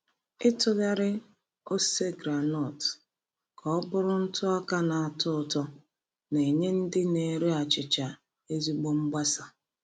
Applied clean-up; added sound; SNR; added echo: none; none; none; none.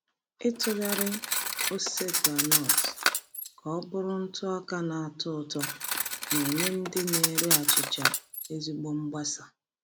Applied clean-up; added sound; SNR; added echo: none; Cutlery, silverware; -3 dB; none.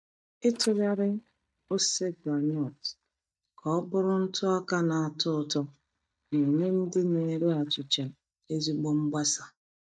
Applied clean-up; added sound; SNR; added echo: neural mask model DeepFilterNet 3.